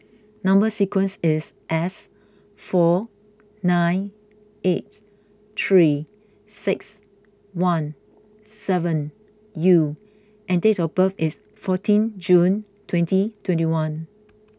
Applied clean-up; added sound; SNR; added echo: none; none; none; none.